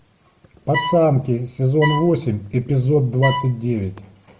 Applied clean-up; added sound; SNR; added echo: none; Bowed string instrument; 8 dB; none.